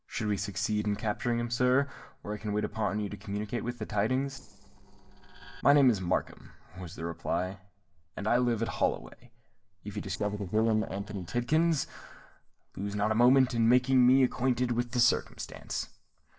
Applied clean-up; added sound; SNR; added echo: neural separator model SepFormer DNS4.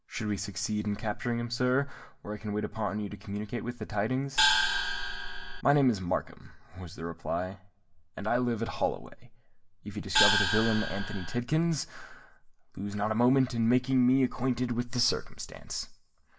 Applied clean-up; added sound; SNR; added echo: none; Gong; -3 dB; reverberation time 0.2 s.